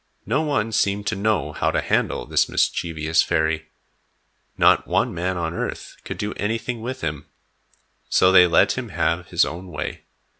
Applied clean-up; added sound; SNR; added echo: none; none; none; none.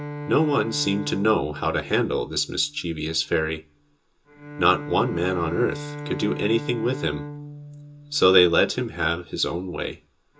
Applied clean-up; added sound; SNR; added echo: none; Bowed string instrument; 12 dB; reverberation time 0.2 s.